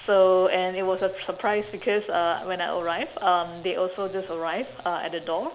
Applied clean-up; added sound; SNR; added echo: none; none; none; none.